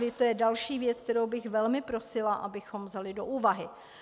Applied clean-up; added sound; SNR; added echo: none; none; none; none.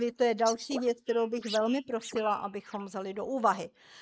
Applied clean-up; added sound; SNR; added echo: neural mask model Resemble Enhance denoiser.